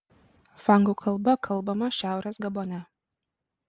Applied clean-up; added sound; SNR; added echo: none; none; none; none.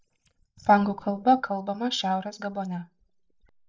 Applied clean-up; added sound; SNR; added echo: neural mask model DeepFilterNet 3.